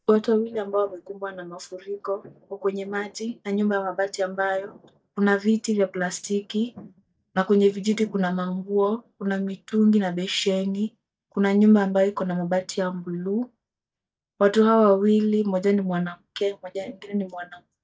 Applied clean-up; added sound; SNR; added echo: neural mask model DeepFilterNet 3.